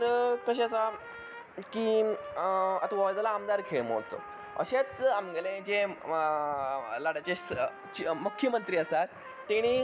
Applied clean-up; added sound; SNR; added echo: none; Trumpet; 15 dB; none.